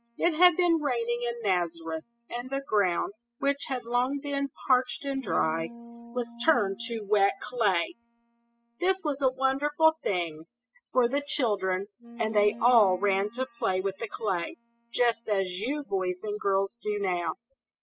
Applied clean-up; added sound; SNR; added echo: classical method spectral subtraction.